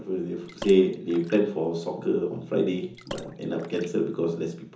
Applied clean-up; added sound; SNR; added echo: none; Water / Splash, splatter; 19 dB; reverberation time 0.6 s.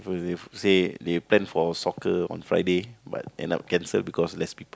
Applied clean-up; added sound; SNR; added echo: none; none; none; none.